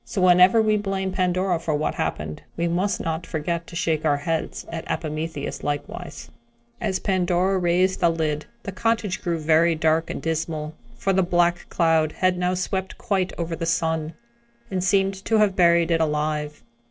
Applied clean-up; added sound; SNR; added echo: neural separator model SepFormer DNS4.